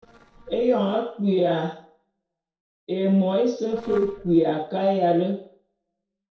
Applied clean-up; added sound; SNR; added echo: neural separator model SepFormer DNS4.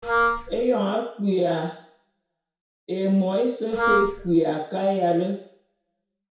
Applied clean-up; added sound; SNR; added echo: none; Wind instrument, woodwind instrument; 0 dB; reverberation time 0.6 s.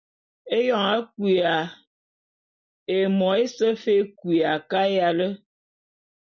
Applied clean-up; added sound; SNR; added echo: none; none; none; none.